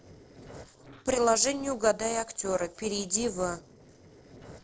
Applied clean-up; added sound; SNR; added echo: neural separator model SepFormer DNS4.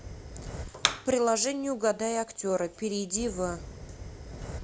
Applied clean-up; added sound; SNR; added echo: none; Fire; 8 dB; none.